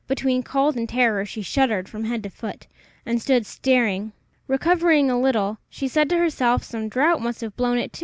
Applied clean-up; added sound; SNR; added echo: none; none; none; none.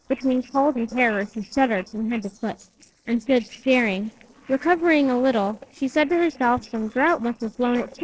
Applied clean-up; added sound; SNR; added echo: neural separator model SepFormer DNS4.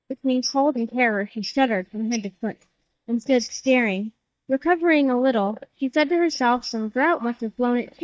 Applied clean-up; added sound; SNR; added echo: neural mask model DeepFilterNet 3.